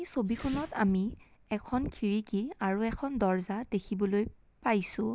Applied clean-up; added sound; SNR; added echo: none; Whoosh, swoosh, swish; 19 dB; none.